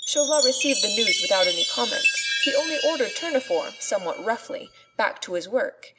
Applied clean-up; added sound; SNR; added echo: none; Chime; 1 dB; none.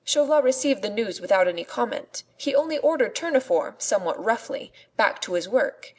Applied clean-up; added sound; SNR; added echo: none; none; none; none.